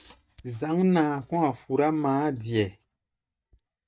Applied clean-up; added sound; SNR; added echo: neural mask model DeepFilterNet 3.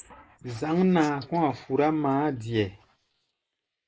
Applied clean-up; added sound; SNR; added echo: neural mask model Resemble Enhance denoiser.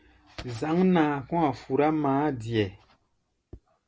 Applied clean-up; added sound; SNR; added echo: none; none; none; none.